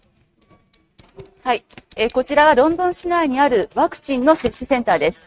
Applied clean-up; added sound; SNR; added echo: neural mask model RNNoise.